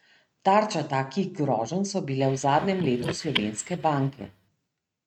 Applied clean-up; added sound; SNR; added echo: neural mask model RNNoise.